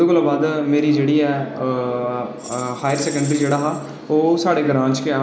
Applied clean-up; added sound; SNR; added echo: none; Tambourine; 18 dB; none.